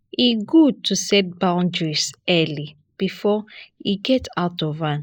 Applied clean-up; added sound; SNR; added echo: neural mask model Resemble Enhance denoiser.